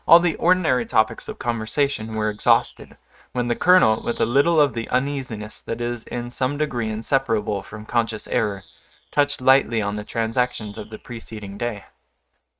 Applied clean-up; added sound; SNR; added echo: neural mask model RNNoise.